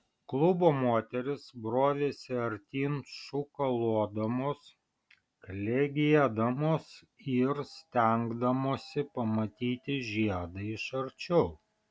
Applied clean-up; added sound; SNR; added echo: none; none; none; none.